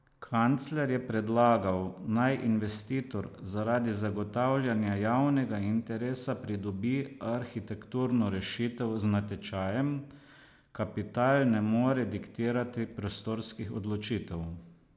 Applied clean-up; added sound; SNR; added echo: none; none; none; none.